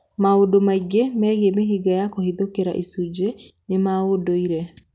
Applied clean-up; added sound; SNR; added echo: none; none; none; none.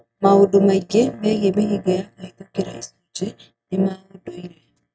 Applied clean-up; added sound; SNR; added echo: neural mask model RNNoise.